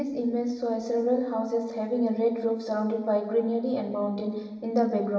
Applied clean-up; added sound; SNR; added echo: none; none; none; reverberation time 1.4 s.